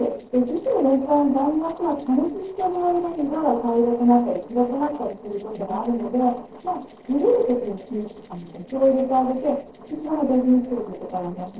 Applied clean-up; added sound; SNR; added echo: neural separator model SepFormer DNS4.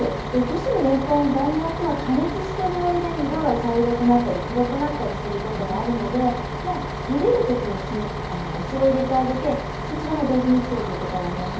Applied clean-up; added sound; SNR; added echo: none; Bus; 6 dB; reverberation time 0.6 s.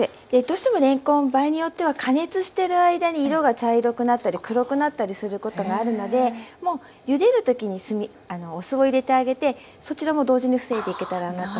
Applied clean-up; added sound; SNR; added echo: none; none; none; none.